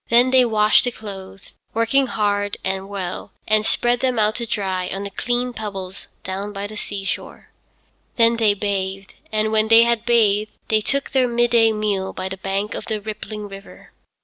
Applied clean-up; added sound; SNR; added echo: none; none; none; none.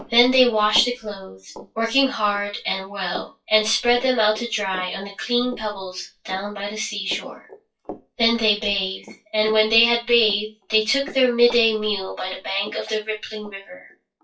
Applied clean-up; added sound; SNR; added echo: classical method WPE with log-MMSE.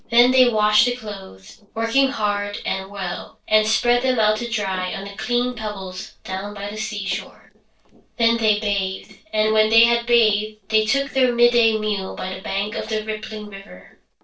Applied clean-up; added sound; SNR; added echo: neural separator model SepFormer DNS4.